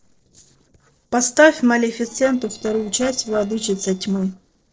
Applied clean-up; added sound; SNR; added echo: neural separator model SepFormer DNS4.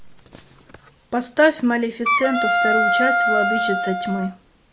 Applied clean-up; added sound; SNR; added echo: none; Wind instrument, woodwind instrument; -2 dB; none.